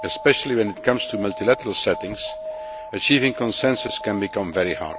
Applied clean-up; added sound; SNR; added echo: none; Alarm; 12 dB; none.